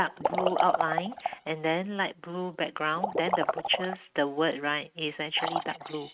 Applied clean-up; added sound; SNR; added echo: neural mask model RNNoise.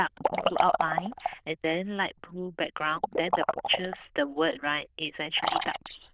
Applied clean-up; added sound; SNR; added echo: neural diffusion model UNIVERSE++.